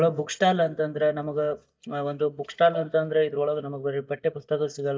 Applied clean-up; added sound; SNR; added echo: neural mask model DeepFilterNet 3.